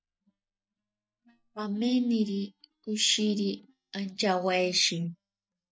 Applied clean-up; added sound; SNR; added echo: neural mask model DeepFilterNet 3.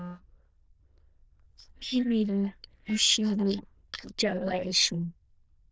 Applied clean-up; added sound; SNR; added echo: neural diffusion model UNIVERSE++.